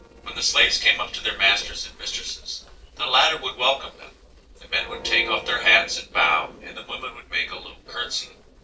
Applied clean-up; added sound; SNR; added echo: neural separator model SepFormer DNS4.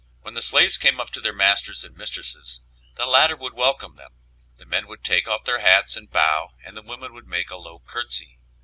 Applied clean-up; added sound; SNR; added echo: none; none; none; none.